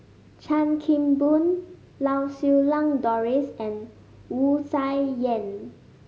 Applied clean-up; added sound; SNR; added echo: none; none; none; none.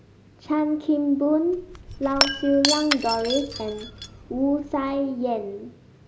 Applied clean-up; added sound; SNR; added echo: none; Shatter / Crushing; 4 dB; none.